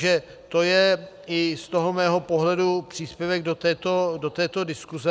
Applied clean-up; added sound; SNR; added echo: none; none; none; none.